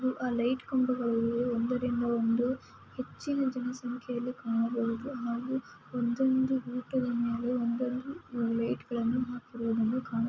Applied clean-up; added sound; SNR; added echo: none; none; none; none.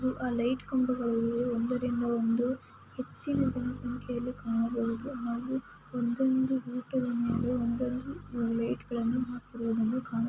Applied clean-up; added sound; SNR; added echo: none; Bass guitar; 14 dB; none.